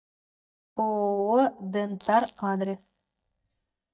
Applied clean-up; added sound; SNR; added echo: neural mask model DeepFilterNet 3.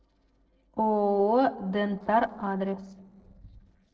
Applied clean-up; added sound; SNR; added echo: neural separator model SepFormer DNS4.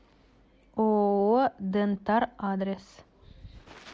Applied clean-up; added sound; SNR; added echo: none; none; none; none.